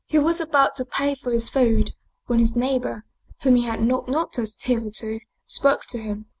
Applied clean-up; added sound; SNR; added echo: none; none; none; none.